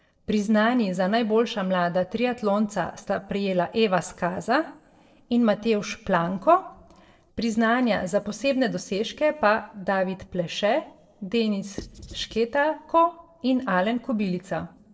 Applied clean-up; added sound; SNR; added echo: neural separator model SepFormer DNS4.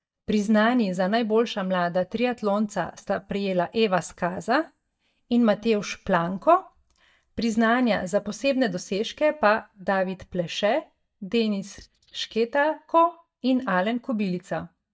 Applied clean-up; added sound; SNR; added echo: neural mask model DeepFilterNet 3.